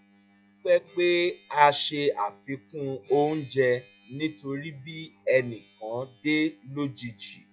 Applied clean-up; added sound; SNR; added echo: classical method log-MMSE.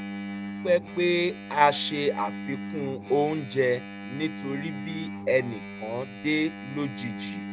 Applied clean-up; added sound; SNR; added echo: none; Engine; 9 dB; none.